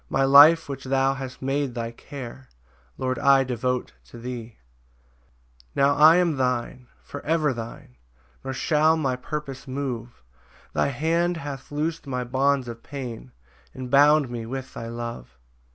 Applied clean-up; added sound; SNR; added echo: none; none; none; none.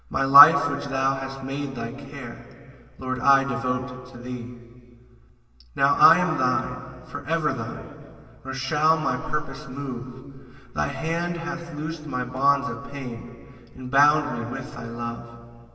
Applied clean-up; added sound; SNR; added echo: none; none; none; reverberation time 2.4 s.